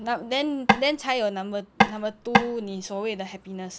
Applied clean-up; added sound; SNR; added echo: none; Tap / Wood; -5 dB; none.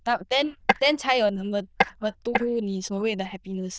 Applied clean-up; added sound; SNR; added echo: neural diffusion model UNIVERSE++.